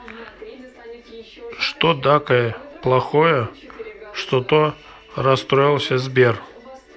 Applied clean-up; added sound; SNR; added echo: none; none; none; none.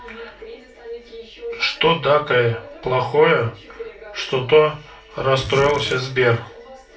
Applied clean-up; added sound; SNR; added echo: none; Zipper (clothing); 13 dB; reverberation time 0.2 s.